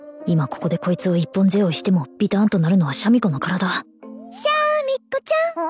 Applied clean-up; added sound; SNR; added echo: none; none; none; none.